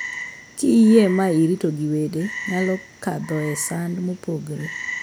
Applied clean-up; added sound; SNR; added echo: none; Frog; 14 dB; none.